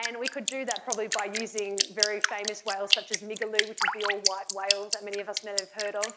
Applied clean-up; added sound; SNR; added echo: none; Drip; -2 dB; none.